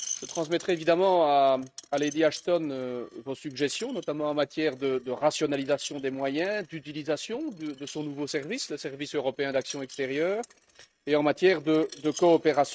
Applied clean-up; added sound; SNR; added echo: neural mask model RNNoise.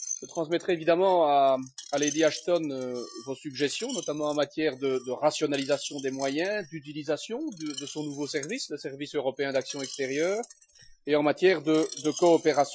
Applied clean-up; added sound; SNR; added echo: classical method Wiener filter.